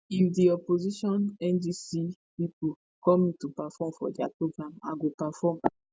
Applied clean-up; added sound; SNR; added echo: none; none; none; none.